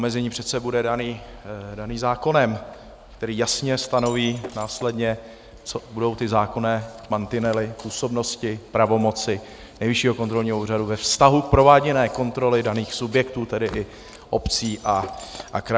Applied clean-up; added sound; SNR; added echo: none; Shatter; 18 dB; none.